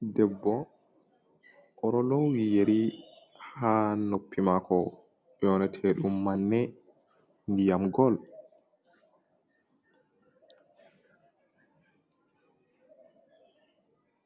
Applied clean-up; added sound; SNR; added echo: none; none; none; none.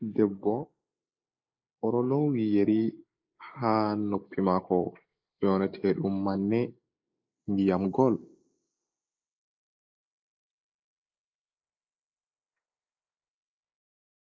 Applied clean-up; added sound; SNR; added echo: neural mask model Resemble Enhance denoiser.